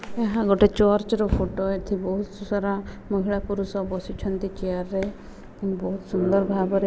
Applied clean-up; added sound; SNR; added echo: none; none; none; none.